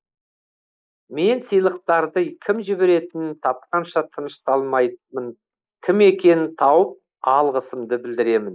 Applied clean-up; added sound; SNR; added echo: neural mask model Resemble Enhance denoiser.